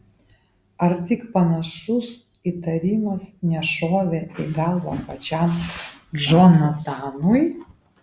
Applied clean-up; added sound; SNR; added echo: none; none; none; none.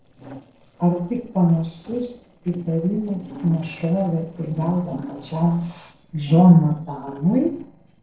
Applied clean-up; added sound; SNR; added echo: neural separator model SepFormer DNS4.